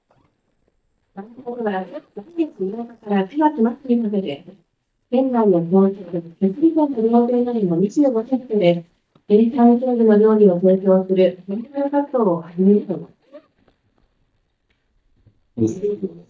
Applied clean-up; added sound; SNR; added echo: neural mask model DeepFilterNet 3.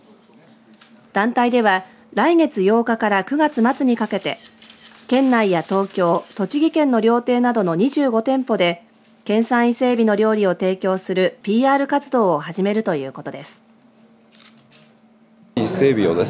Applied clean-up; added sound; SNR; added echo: none; none; none; none.